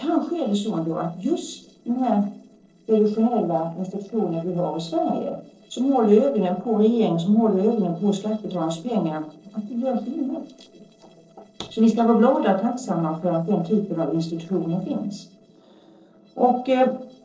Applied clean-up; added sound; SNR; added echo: neural separator model SepFormer DNS4.